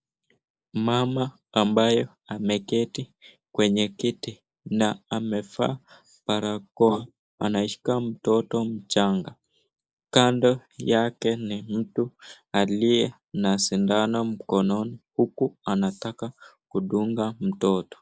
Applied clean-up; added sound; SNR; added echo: neural mask model Resemble Enhance denoiser.